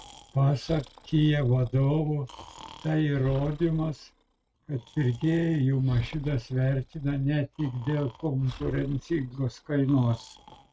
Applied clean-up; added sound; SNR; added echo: neural mask model RNNoise.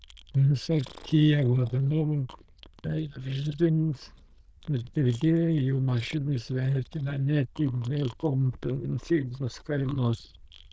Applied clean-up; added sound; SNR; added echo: neural diffusion model UNIVERSE++.